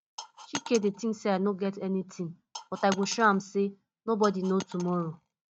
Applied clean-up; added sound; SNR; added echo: neural mask model RNNoise.